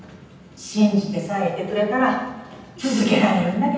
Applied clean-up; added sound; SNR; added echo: none; none; none; reverberation time 0.9 s.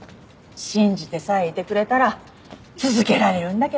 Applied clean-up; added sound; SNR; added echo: none; none; none; none.